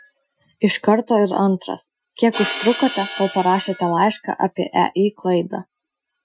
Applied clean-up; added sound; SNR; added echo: classical method Wiener filter.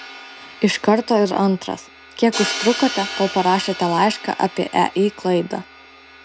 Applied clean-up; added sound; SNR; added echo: none; Crash cymbal; 12 dB; none.